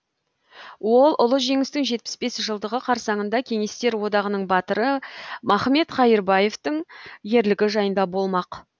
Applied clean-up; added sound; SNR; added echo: none; none; none; none.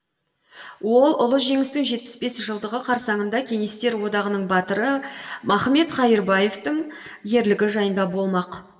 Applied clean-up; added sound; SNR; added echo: none; none; none; reverberation time 1.0 s.